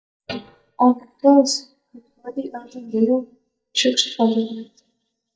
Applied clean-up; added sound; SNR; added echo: neural mask model DeepFilterNet 3.